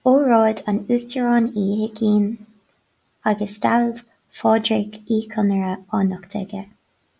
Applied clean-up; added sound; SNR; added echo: none; none; none; none.